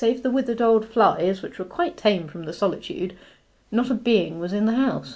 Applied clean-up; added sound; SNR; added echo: none; none; none; none.